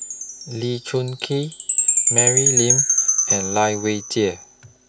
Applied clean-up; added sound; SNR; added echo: none; Chime; -4 dB; none.